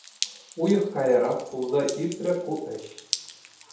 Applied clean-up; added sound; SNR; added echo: none; Drip; 12 dB; reverberation time 0.7 s.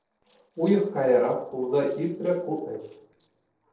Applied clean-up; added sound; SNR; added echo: neural separator model SepFormer DNS4.